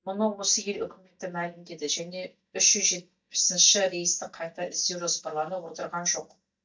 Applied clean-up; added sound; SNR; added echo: neural mask model DeepFilterNet 3.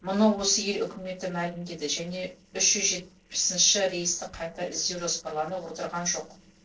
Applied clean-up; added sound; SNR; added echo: neural separator model SepFormer DNS4.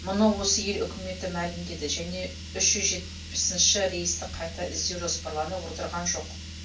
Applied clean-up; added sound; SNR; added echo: none; Car; 10 dB; reverberation time 0.2 s.